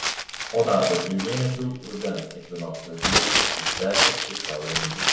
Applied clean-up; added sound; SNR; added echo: none; Crumpling, crinkling; -1 dB; reverberation time 0.9 s.